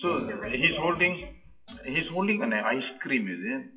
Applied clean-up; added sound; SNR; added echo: classical method WPE with log-MMSE.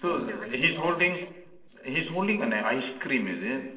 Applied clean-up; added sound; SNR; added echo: neural separator model SepFormer DNS4.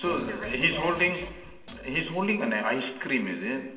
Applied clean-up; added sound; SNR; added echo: none; Drum kit; 19 dB; reverberation time 1.7 s.